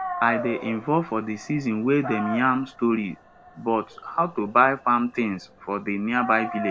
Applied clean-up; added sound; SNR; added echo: none; Dog; 11 dB; none.